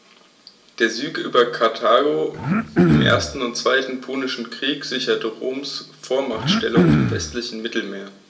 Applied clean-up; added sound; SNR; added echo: none; Cough; -3 dB; reverberation time 0.2 s.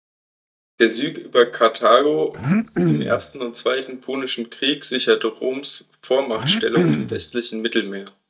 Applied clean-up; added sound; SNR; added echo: neural mask model DeepFilterNet 3.